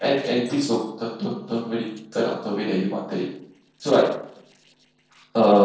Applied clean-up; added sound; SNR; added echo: neural separator model SepFormer DNS4.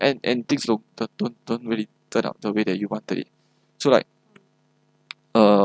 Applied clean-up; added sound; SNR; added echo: none; none; none; none.